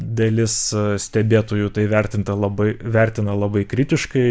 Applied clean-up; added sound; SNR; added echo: none; none; none; none.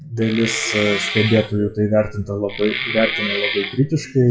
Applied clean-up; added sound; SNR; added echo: classical method WPE with log-MMSE.